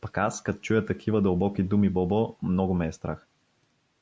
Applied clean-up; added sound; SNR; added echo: none; none; none; none.